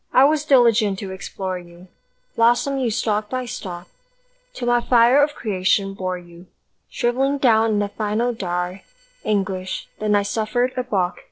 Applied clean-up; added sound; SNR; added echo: neural separator model SepFormer DNS4.